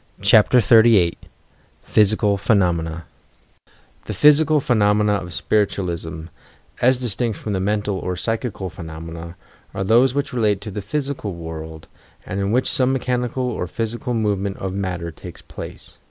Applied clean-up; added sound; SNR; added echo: none; none; none; none.